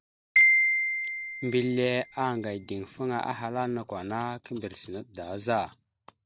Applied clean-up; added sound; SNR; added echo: none; Marimba, xylophone; -3 dB; none.